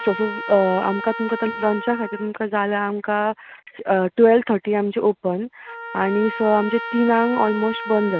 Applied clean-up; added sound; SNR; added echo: none; Trumpet; 12 dB; none.